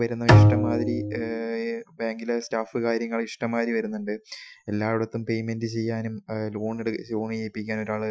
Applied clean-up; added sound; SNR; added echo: classical method Wiener filter.